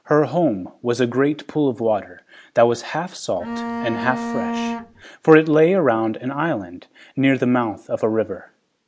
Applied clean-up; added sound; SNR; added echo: none; Bowed string instrument; 6 dB; none.